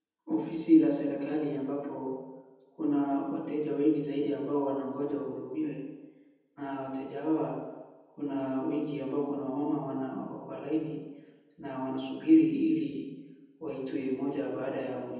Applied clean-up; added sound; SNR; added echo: none; none; none; reverberation time 1.0 s.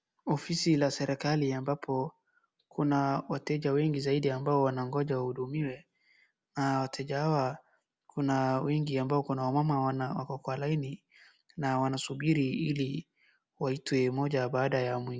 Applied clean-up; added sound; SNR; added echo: none; none; none; none.